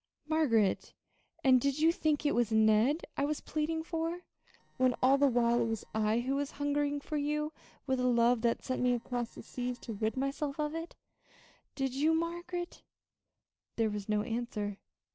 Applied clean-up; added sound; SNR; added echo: neural separator model SepFormer DNS4.